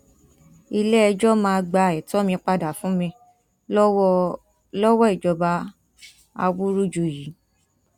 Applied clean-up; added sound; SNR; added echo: none; none; none; none.